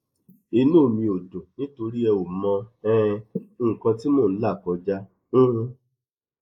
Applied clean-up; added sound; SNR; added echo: neural mask model Resemble Enhance denoiser.